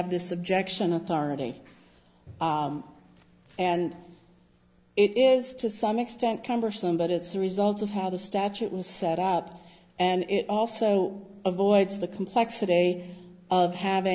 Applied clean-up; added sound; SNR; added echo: none; none; none; none.